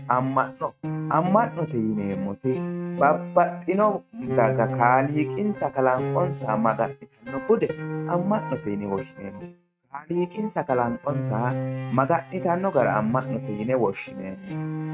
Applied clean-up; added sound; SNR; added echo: neural mask model RNNoise.